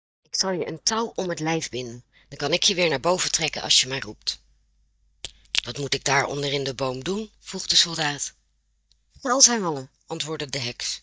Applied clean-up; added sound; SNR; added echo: neural mask model DeepFilterNet 3.